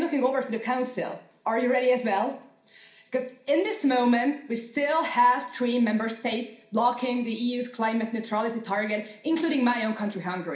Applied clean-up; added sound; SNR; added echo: none; none; none; reverberation time 0.5 s.